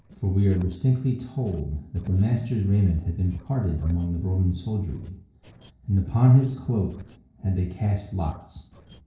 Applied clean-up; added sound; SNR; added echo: neural separator model SepFormer DNS4.